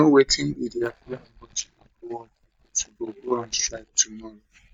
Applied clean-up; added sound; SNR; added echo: neural mask model DeepFilterNet 3.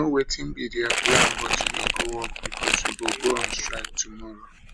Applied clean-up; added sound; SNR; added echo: none; Crumpling, crinkling; -2 dB; none.